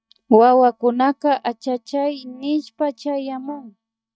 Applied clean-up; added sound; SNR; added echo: neural mask model DeepFilterNet 3.